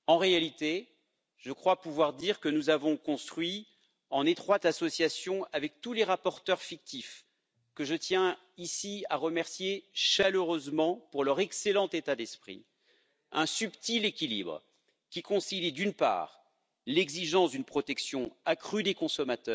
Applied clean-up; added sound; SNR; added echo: none; none; none; none.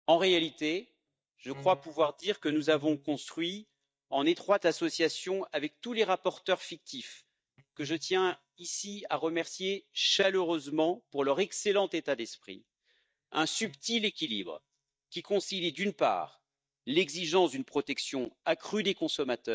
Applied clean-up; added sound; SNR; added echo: neural mask model DeepFilterNet 3.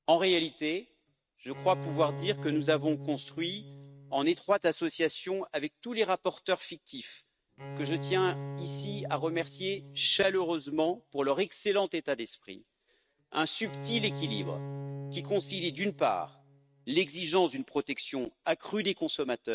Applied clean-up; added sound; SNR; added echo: neural mask model RNNoise.